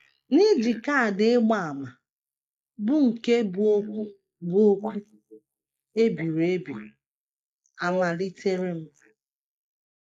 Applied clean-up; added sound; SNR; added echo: neural mask model Resemble Enhance denoiser.